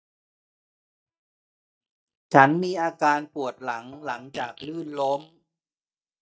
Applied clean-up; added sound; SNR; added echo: neural mask model DeepFilterNet 3.